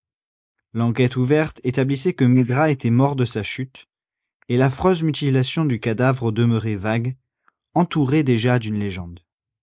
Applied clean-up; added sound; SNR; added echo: neural mask model Resemble Enhance denoiser.